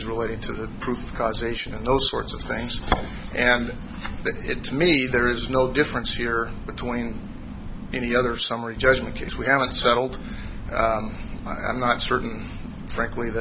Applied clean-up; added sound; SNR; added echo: none; none; none; none.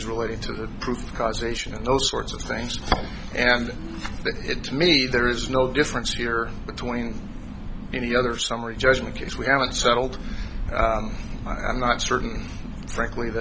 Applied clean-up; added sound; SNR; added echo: none; Bird; 12 dB; none.